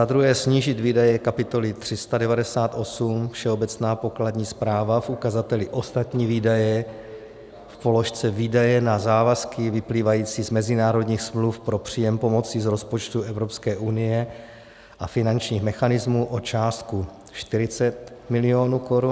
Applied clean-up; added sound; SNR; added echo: none; none; none; none.